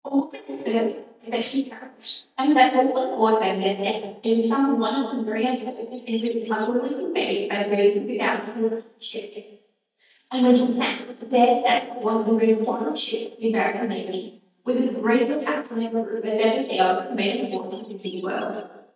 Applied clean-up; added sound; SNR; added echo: neural mask model DeepFilterNet 3.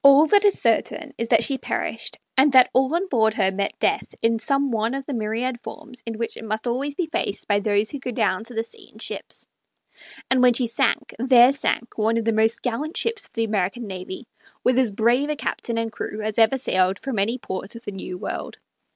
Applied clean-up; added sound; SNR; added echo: none; none; none; none.